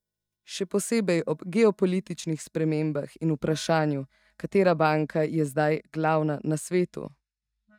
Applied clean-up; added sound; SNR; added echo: neural mask model DeepFilterNet 3.